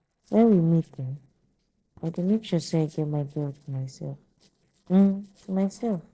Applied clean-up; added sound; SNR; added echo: neural separator model SepFormer DNS4.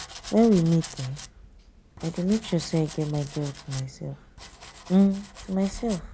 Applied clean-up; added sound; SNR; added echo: none; Domestic sounds, home sounds; 17 dB; none.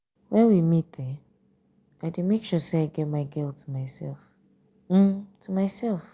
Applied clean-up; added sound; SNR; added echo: none; none; none; none.